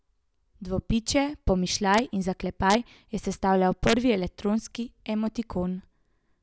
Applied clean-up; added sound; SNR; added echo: none; none; none; none.